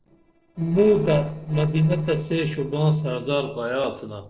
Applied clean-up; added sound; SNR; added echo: neural separator model SepFormer DNS4.